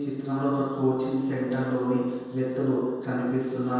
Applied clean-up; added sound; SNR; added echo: none; none; none; reverberation time 1.2 s.